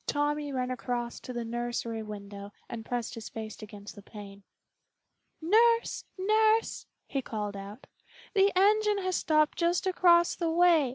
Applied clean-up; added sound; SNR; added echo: none; none; none; none.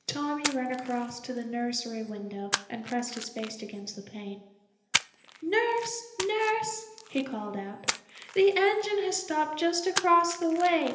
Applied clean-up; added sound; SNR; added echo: none; Splash, splatter; 10 dB; reverberation time 1.4 s.